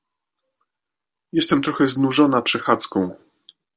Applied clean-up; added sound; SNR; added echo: none; none; none; none.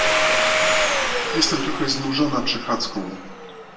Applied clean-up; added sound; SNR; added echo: none; Domestic sounds, home sounds; -3 dB; reverberation time 0.6 s.